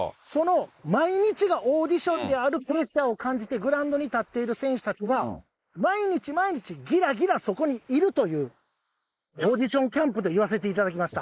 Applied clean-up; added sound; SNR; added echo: neural mask model Resemble Enhance denoiser.